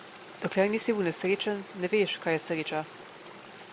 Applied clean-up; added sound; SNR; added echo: none; Stream; 16 dB; none.